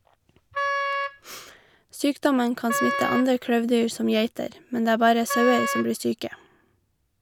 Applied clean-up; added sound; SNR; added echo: none; Wind instrument, woodwind instrument; 4 dB; none.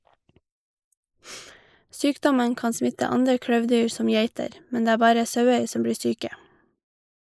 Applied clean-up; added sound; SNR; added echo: neural mask model Resemble Enhance denoiser.